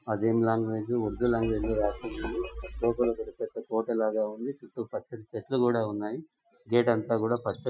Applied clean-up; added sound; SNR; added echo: classical method Wiener filter.